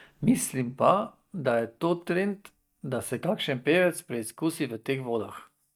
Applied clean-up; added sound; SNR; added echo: neural mask model DeepFilterNet 3.